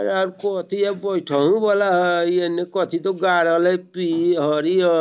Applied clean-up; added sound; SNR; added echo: none; none; none; none.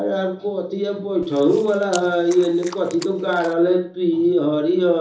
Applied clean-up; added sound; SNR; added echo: none; Chewing, mastication; 19 dB; reverberation time 1.2 s.